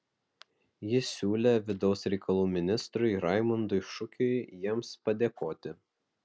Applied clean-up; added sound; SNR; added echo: none; none; none; none.